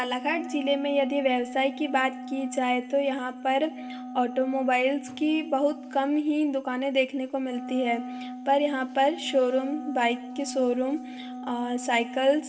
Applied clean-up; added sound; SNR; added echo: none; Wind instrument, woodwind instrument; 12 dB; reverberation time 1.0 s.